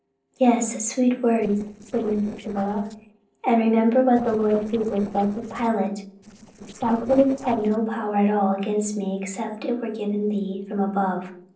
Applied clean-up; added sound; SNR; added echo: neural separator model SepFormer DNS4.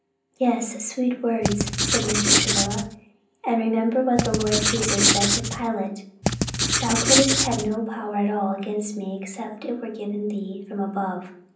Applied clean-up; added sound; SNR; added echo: none; Writing; -4 dB; reverberation time 0.6 s.